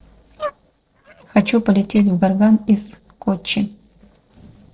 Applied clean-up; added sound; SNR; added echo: neural separator model SepFormer DNS4.